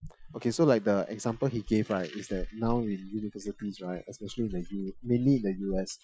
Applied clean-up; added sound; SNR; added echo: classical method Wiener filter.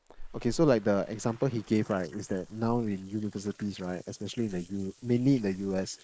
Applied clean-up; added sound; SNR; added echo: neural mask model Resemble Enhance denoiser.